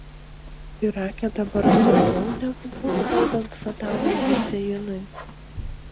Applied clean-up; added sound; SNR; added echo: none; Zipper (clothing); -4 dB; none.